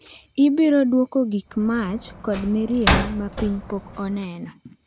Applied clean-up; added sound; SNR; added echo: none; Slam; 5 dB; none.